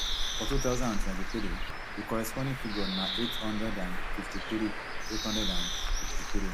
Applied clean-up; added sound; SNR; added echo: none; Bird; -4 dB; none.